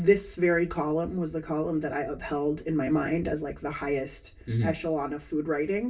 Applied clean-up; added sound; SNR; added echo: none; none; none; reverberation time 0.2 s.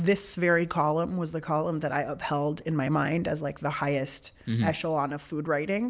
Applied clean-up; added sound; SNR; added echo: none; none; none; none.